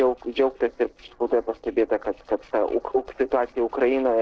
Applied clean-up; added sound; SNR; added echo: neural separator model SepFormer DNS4.